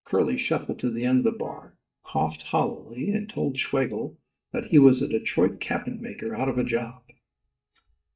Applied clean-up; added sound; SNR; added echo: neural mask model DeepFilterNet 3.